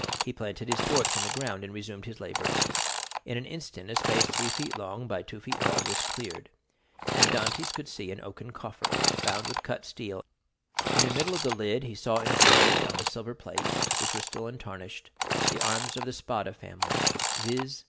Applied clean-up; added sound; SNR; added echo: none; Sawing / Engine; -4 dB; none.